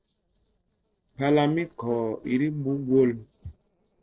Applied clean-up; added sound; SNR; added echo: neural separator model SepFormer DNS4.